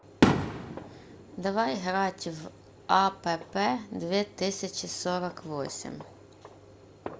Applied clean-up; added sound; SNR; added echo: none; Fireworks; 3 dB; none.